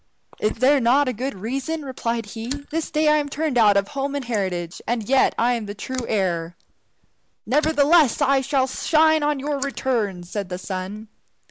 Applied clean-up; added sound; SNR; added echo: neural mask model Resemble Enhance denoiser.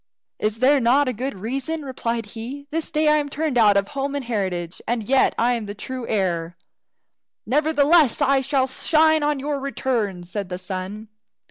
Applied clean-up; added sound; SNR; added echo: none; none; none; none.